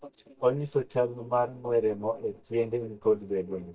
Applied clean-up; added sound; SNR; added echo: neural mask model DeepFilterNet 3.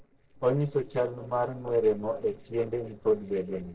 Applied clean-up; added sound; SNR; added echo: neural separator model SepFormer DNS4.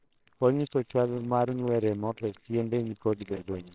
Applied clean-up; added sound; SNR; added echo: neural separator model SepFormer WHAMR!.